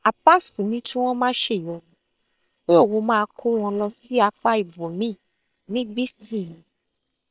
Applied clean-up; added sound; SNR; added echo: neural separator model SepFormer WHAM!.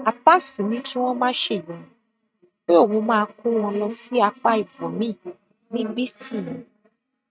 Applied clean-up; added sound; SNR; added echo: neural mask model RNNoise.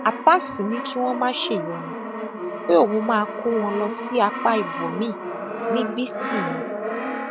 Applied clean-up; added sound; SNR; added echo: none; Brass instrument; 5 dB; none.